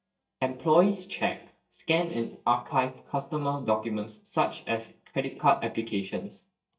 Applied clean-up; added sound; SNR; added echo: neural mask model DeepFilterNet 3.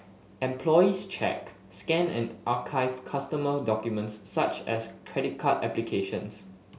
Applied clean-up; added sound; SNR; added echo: none; none; none; none.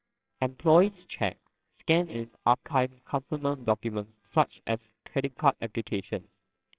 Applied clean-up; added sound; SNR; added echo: neural separator model SepFormer WHAMR!.